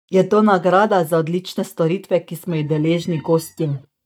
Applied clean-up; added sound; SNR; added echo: neural mask model DeepFilterNet 3.